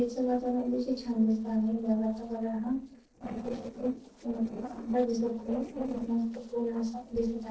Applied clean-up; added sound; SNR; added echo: neural separator model SepFormer DNS4.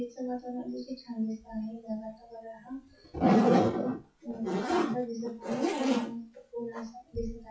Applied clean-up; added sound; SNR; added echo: classical method WPE with log-MMSE.